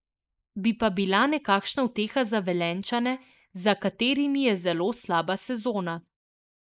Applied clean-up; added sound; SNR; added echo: neural mask model Resemble Enhance denoiser.